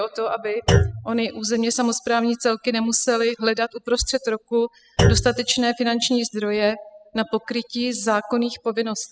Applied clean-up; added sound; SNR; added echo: classical method spectral subtraction.